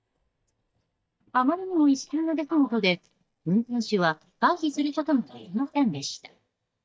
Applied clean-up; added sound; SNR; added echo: neural mask model DeepFilterNet 3.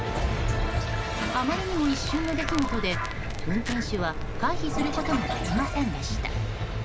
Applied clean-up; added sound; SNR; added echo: none; Crackle + Toilet flush; 6 dB; none.